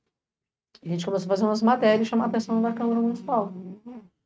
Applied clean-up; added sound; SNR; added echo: neural mask model RNNoise.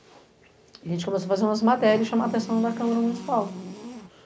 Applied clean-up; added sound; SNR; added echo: none; Buzz; 13 dB; none.